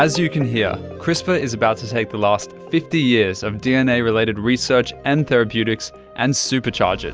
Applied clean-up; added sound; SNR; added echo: none; none; none; none.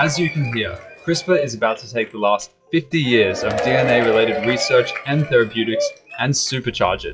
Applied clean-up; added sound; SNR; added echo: classical method WPE with log-MMSE.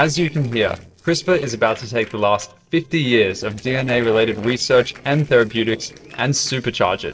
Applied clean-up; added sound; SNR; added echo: neural separator model SepFormer DNS4.